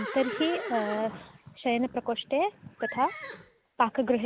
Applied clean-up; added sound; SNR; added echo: none; Livestock, farm animals, working animals; 11 dB; none.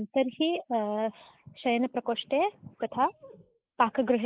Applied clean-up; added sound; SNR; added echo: neural mask model Resemble Enhance denoiser.